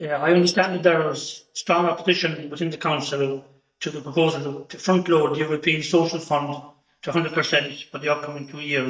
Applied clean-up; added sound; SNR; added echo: neural mask model DeepFilterNet 3.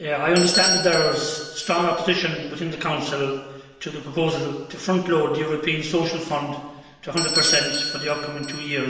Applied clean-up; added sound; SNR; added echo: none; Bell / Doorbell; 6 dB; reverberation time 1.1 s.